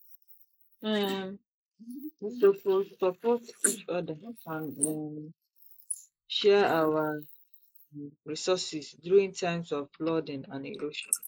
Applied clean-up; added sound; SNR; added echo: neural mask model Resemble Enhance denoiser.